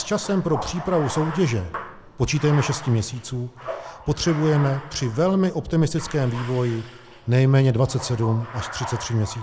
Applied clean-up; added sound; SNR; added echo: none; Bathtub (filling or washing); 13 dB; none.